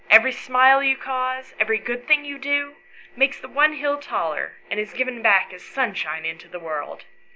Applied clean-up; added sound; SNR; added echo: none; none; none; none.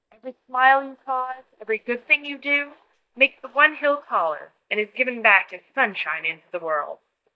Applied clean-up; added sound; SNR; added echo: neural mask model DeepFilterNet 3.